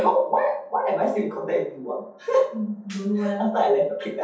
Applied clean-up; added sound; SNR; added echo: none; none; none; reverberation time 0.6 s.